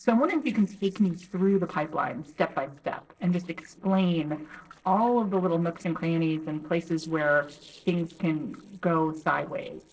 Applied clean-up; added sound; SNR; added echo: neural separator model SepFormer DNS4.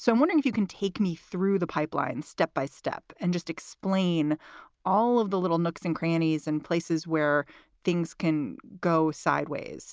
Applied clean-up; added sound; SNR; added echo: none; none; none; none.